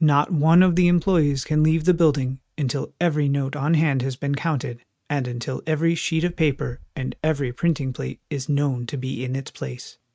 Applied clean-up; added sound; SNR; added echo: neural mask model RNNoise.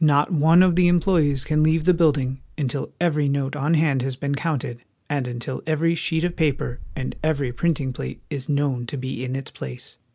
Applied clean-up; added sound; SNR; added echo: none; Wind; 12 dB; none.